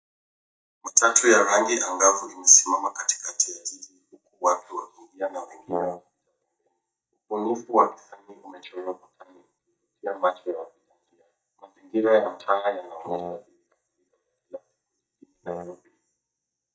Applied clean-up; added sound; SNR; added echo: neural mask model DeepFilterNet 3.